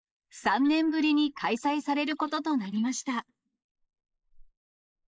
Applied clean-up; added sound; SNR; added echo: neural mask model Resemble Enhance denoiser.